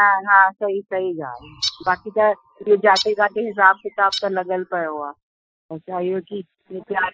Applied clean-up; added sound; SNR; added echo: classical method Wiener filter.